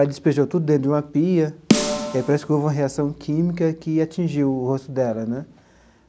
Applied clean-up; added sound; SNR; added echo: none; Snare drum; 3 dB; none.